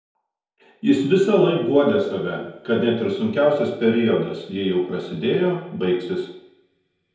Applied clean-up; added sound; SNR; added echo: none; none; none; reverberation time 0.9 s.